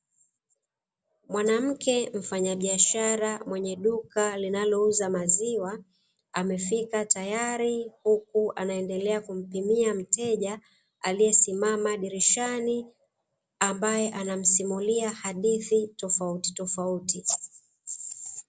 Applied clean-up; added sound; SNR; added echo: none; none; none; none.